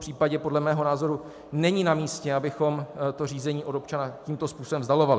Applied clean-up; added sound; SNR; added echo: none; none; none; none.